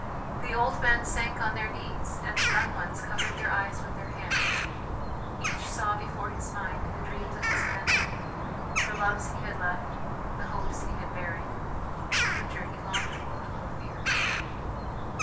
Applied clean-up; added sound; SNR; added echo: none; Bird vocalization, bird call, bird song; -3 dB; reverberation time 0.3 s.